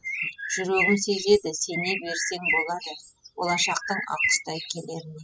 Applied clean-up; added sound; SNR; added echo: classical method spectral subtraction.